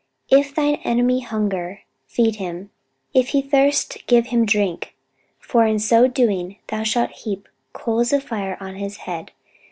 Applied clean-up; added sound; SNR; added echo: none; none; none; none.